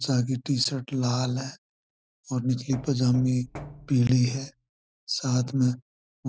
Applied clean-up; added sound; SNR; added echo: none; Knock; 18 dB; none.